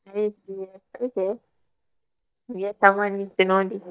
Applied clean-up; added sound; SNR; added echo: neural mask model DeepFilterNet 3.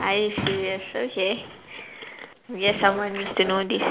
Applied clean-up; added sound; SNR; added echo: none; Fireworks; 14 dB; none.